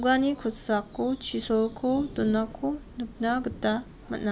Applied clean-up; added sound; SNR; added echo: none; Thunder; 19 dB; none.